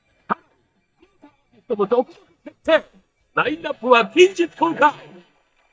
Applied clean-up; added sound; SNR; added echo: neural mask model DeepFilterNet 3.